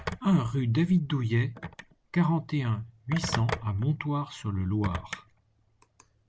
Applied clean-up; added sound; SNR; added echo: none; Telephone; 12 dB; none.